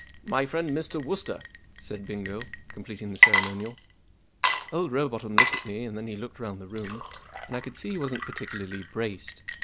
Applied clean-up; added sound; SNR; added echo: none; Water / Liquid; -3 dB; none.